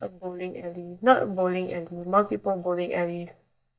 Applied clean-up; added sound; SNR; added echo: neural mask model DeepFilterNet 3.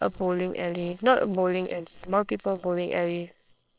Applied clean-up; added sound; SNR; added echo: neural separator model SepFormer WHAMR!.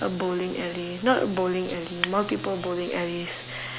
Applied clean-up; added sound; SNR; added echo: none; none; none; none.